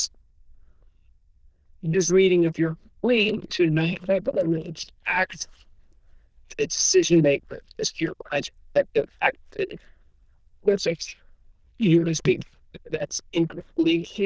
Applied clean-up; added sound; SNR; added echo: neural diffusion model UNIVERSE++.